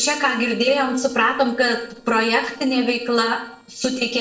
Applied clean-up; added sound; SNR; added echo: neural separator model SepFormer DNS4.